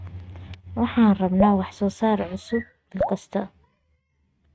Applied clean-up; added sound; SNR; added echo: neural mask model RNNoise.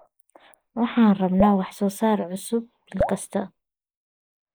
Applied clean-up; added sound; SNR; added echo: neural mask model Resemble Enhance denoiser.